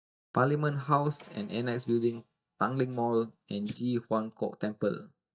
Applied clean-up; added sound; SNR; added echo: neural mask model DeepFilterNet 3.